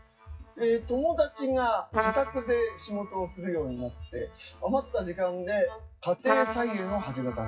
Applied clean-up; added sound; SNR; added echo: classical method WPE with log-MMSE.